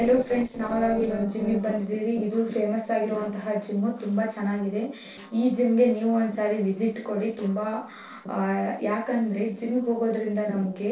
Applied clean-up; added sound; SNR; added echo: neural separator model SepFormer DNS4.